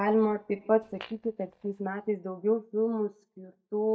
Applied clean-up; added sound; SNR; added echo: neural mask model DeepFilterNet 3.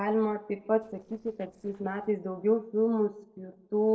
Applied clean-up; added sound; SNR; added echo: neural separator model SepFormer DNS4.